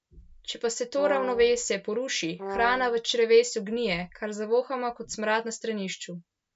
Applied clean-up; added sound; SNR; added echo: none; Brass instrument; 9 dB; none.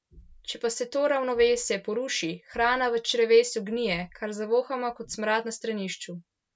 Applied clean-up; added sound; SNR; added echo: none; none; none; none.